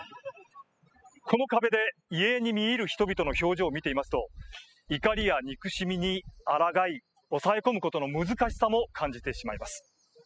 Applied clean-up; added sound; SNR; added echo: classical method spectral subtraction.